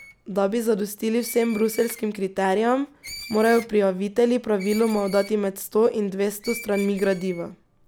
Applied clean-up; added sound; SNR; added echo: none; Screech; 19 dB; none.